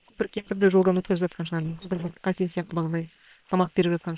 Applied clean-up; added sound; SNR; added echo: neural separator model SepFormer WHAM!.